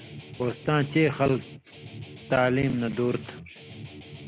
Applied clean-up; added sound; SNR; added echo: none; Guitar; 15 dB; none.